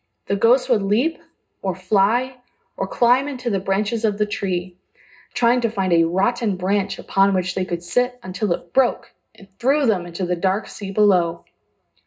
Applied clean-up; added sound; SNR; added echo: none; none; none; reverberation time 0.2 s.